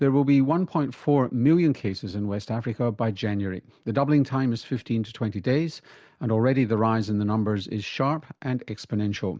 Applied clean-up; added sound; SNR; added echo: none; none; none; none.